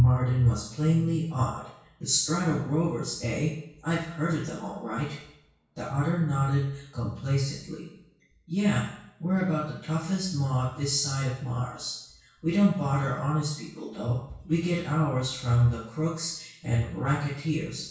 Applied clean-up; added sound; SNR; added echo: none; none; none; reverberation time 0.6 s.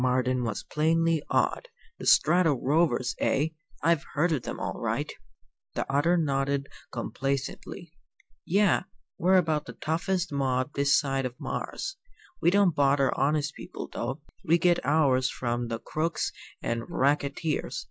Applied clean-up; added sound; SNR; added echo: none; none; none; none.